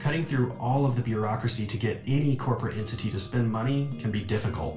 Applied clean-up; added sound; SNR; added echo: none; none; none; reverberation time 0.3 s.